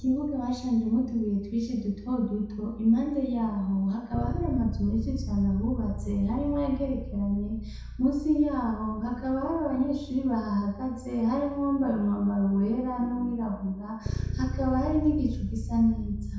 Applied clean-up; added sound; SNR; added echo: none; Bass guitar; 9 dB; reverberation time 0.7 s.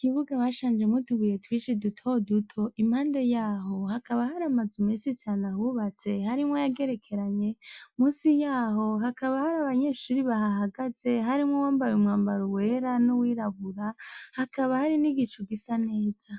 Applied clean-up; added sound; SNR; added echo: none; none; none; none.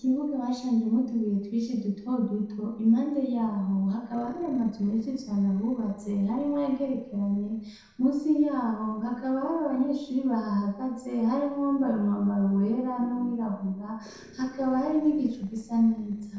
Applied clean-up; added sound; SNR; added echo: neural separator model SepFormer DNS4.